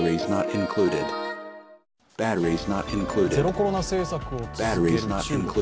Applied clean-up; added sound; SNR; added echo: none; Breathing; -2 dB; none.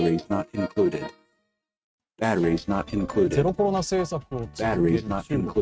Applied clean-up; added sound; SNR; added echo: neural mask model RNNoise.